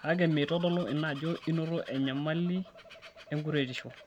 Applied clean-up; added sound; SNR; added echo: none; Bird vocalization, bird call, bird song; 19 dB; none.